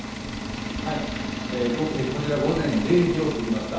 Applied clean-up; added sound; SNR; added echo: none; Engine; 5 dB; reverberation time 0.9 s.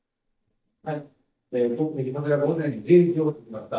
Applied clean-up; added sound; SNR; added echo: neural mask model DeepFilterNet 3.